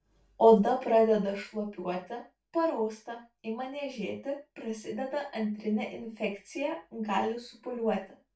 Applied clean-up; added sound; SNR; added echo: none; none; none; reverberation time 0.3 s.